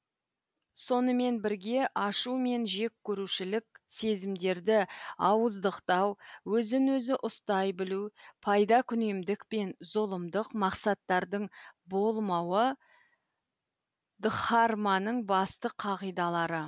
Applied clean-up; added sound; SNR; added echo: none; none; none; none.